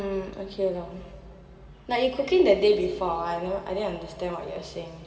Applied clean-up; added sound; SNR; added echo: none; none; none; reverberation time 2.2 s.